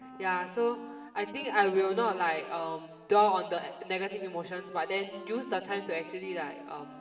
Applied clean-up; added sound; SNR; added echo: none; Wind instrument, woodwind instrument; 17 dB; reverberation time 1.9 s.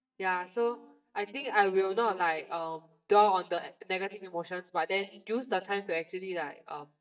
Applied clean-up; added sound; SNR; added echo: neural mask model DeepFilterNet 3.